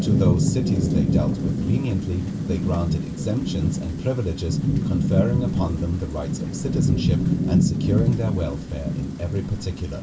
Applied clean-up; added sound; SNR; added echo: none; Rain / Thunderstorm; -4 dB; reverberation time 0.2 s.